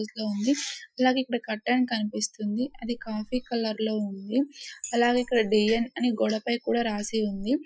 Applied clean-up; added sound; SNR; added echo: classical method Wiener filter.